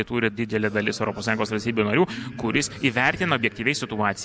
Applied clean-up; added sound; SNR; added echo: none; none; none; none.